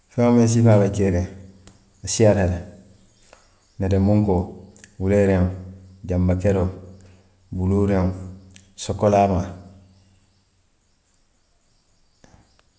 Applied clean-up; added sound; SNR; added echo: none; none; none; none.